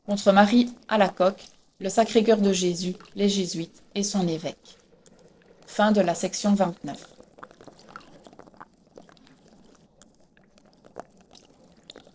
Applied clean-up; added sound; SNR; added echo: neural separator model SepFormer DNS4.